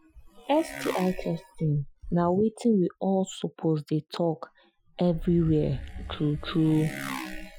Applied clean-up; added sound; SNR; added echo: classical method Wiener filter.